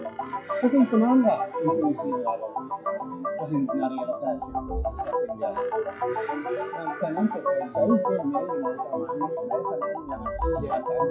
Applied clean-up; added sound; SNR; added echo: classical method log-MMSE.